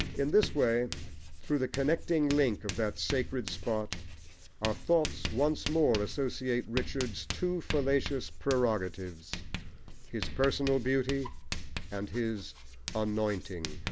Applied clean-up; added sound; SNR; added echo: none; Writing; 7 dB; none.